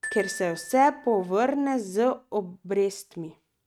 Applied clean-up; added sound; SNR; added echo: neural mask model RNNoise.